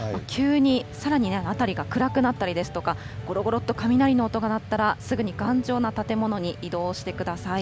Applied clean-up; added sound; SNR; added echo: none; Train; 12 dB; none.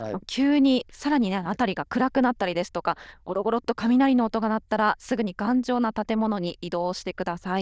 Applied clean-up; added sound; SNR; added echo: neural diffusion model UNIVERSE++.